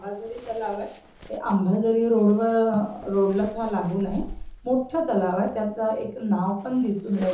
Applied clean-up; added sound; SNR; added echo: none; Zipper (clothing); 19 dB; reverberation time 0.6 s.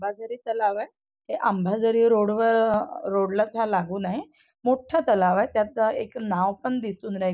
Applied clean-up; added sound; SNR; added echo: none; none; none; none.